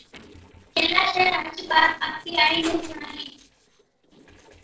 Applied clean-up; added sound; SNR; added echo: neural separator model SepFormer DNS4.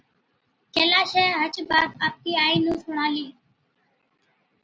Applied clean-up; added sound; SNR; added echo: none; none; none; none.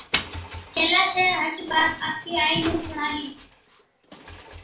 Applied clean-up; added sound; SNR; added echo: none; Engine; 9 dB; reverberation time 0.3 s.